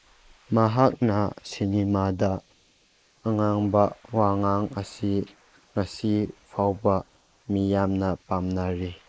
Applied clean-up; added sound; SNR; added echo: neural mask model Resemble Enhance denoiser.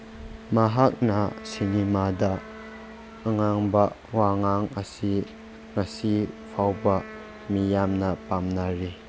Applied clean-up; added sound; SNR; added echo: none; Wind instrument, woodwind instrument; 18 dB; none.